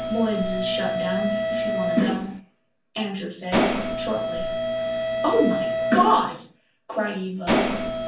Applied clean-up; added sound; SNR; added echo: none; Mechanisms; -1 dB; reverberation time 0.3 s.